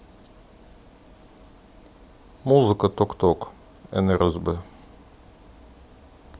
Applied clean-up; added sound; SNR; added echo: none; none; none; none.